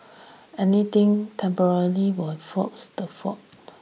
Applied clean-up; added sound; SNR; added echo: none; none; none; none.